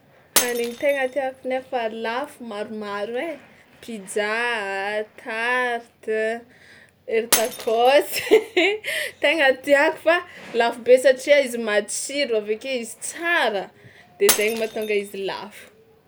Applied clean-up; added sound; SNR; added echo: none; Shatter; 11 dB; none.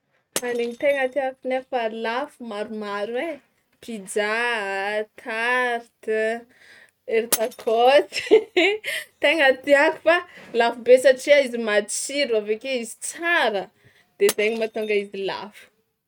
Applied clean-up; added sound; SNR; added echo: neural mask model RNNoise.